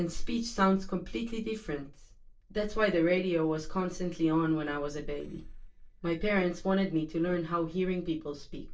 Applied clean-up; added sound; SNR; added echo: neural separator model SepFormer DNS4.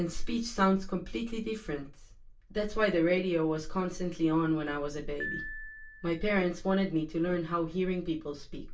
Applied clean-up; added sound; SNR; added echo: none; Piano; 19 dB; reverberation time 0.2 s.